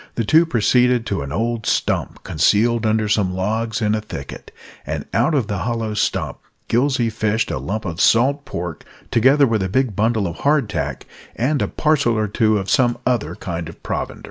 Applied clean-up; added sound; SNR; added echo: none; none; none; none.